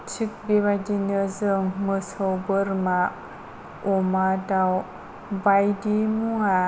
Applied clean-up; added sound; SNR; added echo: none; none; none; none.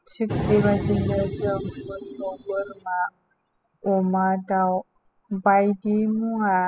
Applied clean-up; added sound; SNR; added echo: classical method spectral subtraction.